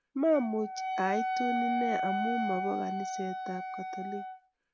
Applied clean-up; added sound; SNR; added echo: none; Wind instrument, woodwind instrument; 1 dB; none.